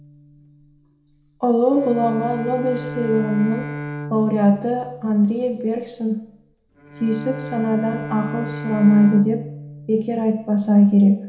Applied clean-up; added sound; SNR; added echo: none; Bowed string instrument; 13 dB; reverberation time 0.7 s.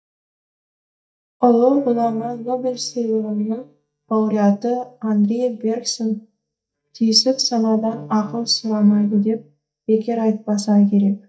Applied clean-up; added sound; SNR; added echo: neural mask model DeepFilterNet 3.